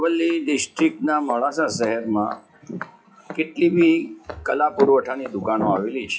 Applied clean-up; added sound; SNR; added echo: classical method WPE with log-MMSE.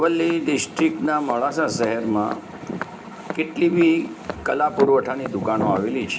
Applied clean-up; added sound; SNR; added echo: none; Walk, footsteps; 11 dB; reverberation time 0.3 s.